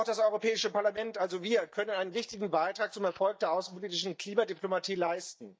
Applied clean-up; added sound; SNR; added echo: neural mask model DeepFilterNet 3.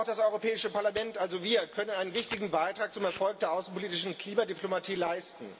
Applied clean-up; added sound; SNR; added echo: none; Camera; 15 dB; reverberation time 2.4 s.